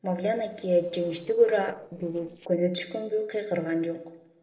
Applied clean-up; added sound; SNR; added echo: neural separator model SepFormer DNS4.